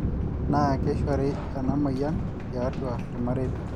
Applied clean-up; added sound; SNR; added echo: none; Thunder; -1 dB; none.